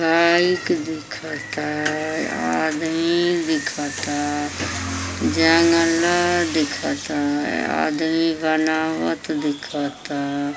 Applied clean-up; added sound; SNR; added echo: none; none; none; none.